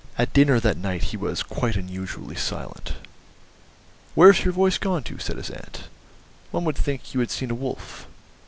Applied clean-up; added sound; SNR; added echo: none; none; none; none.